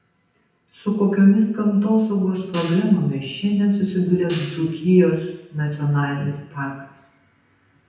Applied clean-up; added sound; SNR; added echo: none; Hi-hat; 17 dB; reverberation time 0.8 s.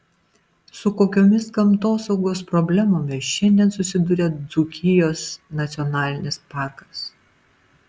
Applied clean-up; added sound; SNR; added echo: none; none; none; none.